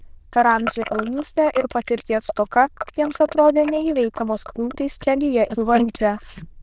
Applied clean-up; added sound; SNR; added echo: neural diffusion model UNIVERSE++.